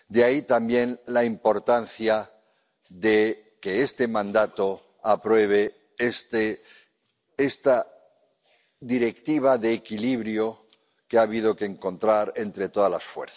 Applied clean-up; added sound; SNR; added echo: none; none; none; none.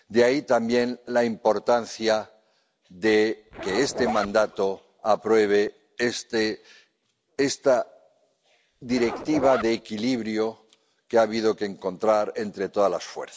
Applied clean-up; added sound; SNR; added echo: none; Zipper (clothing); 8 dB; none.